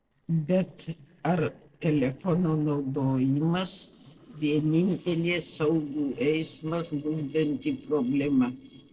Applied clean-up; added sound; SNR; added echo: neural separator model SepFormer DNS4.